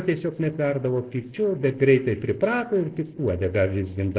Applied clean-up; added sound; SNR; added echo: neural separator model SepFormer DNS4.